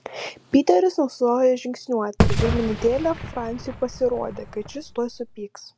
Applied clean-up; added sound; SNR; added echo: none; Fireworks; 3 dB; none.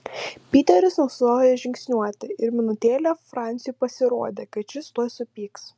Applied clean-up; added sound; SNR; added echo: none; none; none; none.